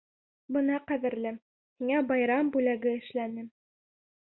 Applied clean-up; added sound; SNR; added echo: none; none; none; none.